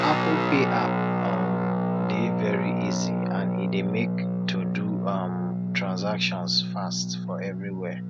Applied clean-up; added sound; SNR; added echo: none; Guitar; -4 dB; none.